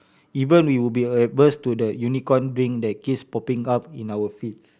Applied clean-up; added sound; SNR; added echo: none; none; none; none.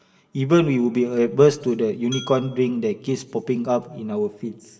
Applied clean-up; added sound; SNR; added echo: none; Glass; 18 dB; reverberation time 1.2 s.